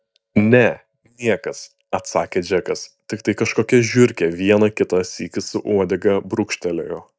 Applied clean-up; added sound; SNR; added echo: neural mask model DeepFilterNet 3.